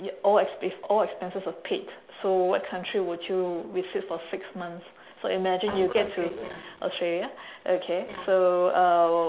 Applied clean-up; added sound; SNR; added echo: none; none; none; none.